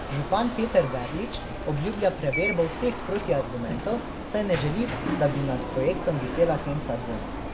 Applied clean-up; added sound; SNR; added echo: none; Alarm; 5 dB; none.